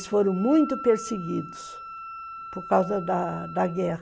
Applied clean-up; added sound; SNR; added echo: none; Wind instrument, woodwind instrument; 13 dB; none.